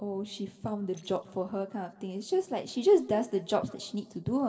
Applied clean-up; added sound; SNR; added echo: neural separator model SepFormer DNS4.